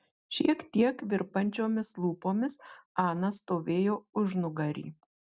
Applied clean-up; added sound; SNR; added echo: none; none; none; none.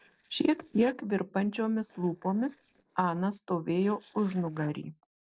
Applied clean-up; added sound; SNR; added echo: neural separator model SepFormer DNS4.